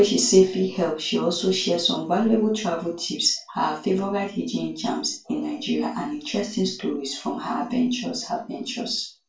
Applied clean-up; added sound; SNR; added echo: none; none; none; reverberation time 0.3 s.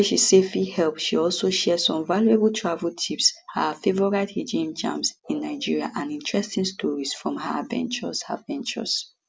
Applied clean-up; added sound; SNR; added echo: none; none; none; none.